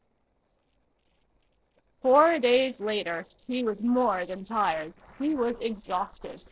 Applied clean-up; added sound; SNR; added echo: neural separator model SepFormer DNS4.